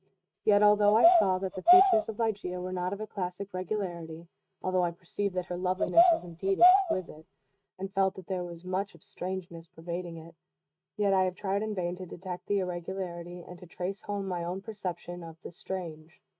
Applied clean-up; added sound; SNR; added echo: neural mask model RNNoise.